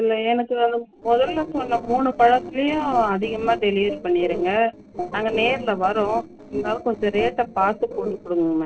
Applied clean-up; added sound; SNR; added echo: neural separator model SepFormer DNS4.